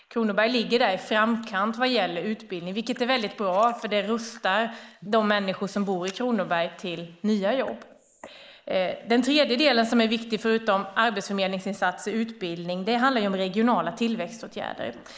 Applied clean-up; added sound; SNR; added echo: neural mask model Resemble Enhance denoiser.